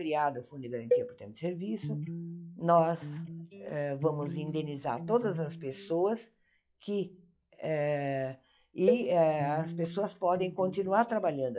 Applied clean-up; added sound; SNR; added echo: classical method log-MMSE.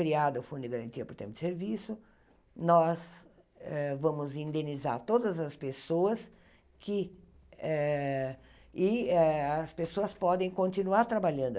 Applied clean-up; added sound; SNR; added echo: none; none; none; none.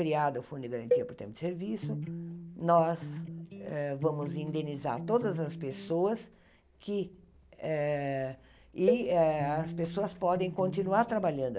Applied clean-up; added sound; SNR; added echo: none; Cowbell + Electric guitar; 5 dB; none.